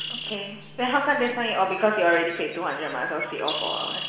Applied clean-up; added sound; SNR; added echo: none; Bird; 10 dB; reverberation time 1.3 s.